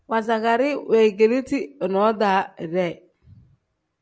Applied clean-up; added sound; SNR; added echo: none; none; none; none.